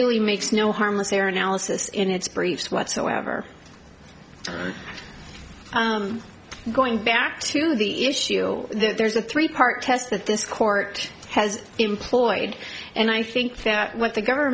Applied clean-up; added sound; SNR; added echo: none; none; none; none.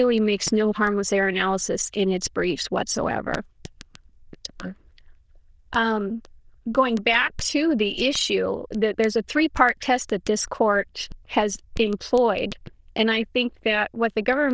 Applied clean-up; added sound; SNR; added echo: neural diffusion model UNIVERSE++.